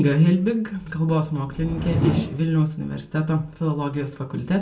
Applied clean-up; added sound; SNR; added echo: none; Whoosh, swoosh, swish; 7 dB; reverberation time 0.3 s.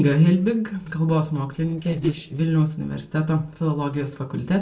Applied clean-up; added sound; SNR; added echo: neural separator model SepFormer DNS4.